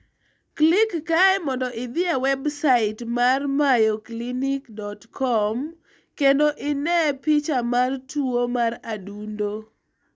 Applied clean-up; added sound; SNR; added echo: none; none; none; none.